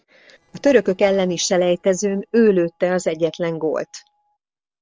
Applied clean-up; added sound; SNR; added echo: neural separator model SepFormer DNS4.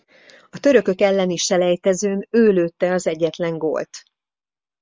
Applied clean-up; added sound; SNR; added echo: none; none; none; none.